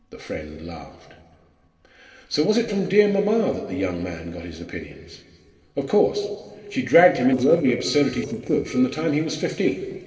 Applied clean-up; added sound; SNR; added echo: neural separator model SepFormer DNS4.